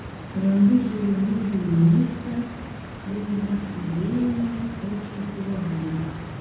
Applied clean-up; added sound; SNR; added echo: none; Stream; 11 dB; reverberation time 1.1 s.